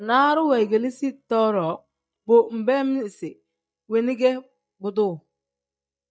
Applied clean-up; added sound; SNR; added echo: neural mask model DeepFilterNet 3.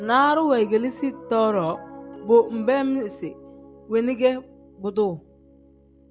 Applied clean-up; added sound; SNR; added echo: none; Piano; 19 dB; none.